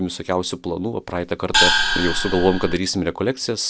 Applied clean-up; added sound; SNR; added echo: none; Gong; -3 dB; none.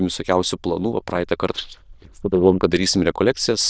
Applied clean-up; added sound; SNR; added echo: neural diffusion model UNIVERSE++.